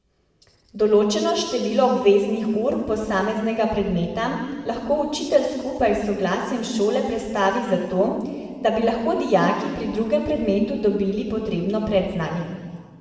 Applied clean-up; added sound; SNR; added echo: none; none; none; reverberation time 1.6 s.